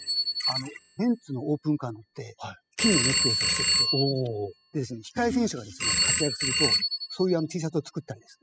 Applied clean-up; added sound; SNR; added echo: classical method spectral subtraction.